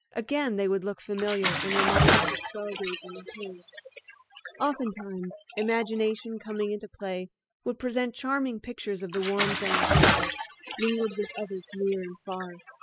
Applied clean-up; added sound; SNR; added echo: classical method spectral subtraction.